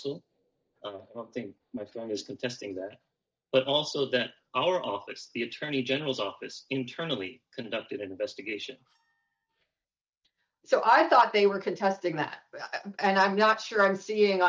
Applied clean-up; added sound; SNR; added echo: neural mask model DeepFilterNet 3.